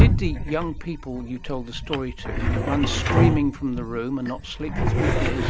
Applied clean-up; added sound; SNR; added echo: none; Drawer open or close; -4 dB; none.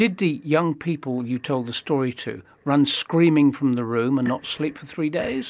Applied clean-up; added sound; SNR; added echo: none; none; none; none.